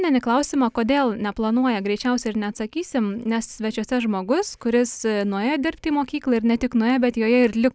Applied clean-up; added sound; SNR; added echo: none; none; none; none.